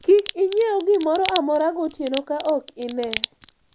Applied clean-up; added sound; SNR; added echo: none; Crack; 13 dB; none.